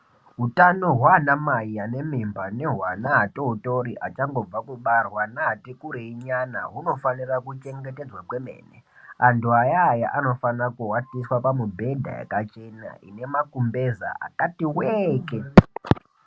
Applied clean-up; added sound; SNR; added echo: none; none; none; none.